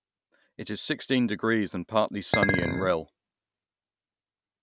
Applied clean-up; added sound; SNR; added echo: none; Chink, clink; -1 dB; none.